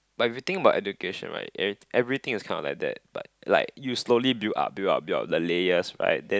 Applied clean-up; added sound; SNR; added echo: none; none; none; none.